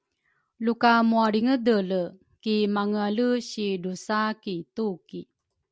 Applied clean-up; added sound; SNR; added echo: none; none; none; none.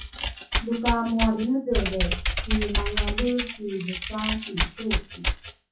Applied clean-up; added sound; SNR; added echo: classical method WPE with log-MMSE.